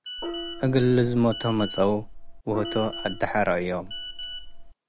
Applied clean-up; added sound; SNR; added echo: none; Gong + Telephone; 9 dB; none.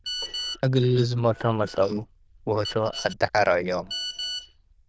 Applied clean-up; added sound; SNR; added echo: neural diffusion model UNIVERSE++.